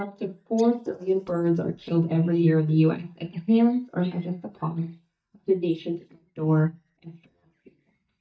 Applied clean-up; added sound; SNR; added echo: neural mask model DeepFilterNet 3.